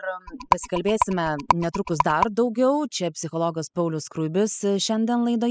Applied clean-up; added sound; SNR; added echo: classical method spectral subtraction.